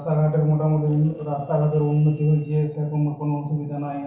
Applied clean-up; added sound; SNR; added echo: neural separator model SepFormer DNS4.